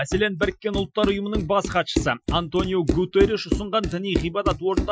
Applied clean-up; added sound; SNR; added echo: classical method Wiener filter.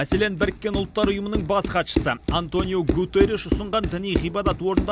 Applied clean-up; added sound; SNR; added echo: none; Run; 3 dB; none.